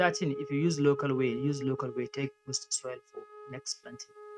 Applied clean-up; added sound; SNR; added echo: neural mask model RNNoise.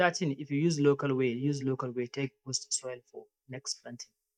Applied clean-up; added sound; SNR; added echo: neural mask model DeepFilterNet 3.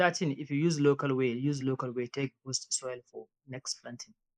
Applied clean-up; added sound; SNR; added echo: neural mask model Resemble Enhance denoiser.